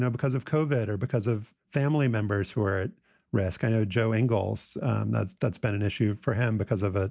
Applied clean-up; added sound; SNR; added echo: none; none; none; none.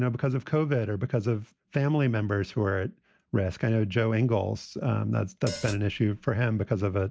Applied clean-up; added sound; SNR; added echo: none; Hi-hat; 14 dB; none.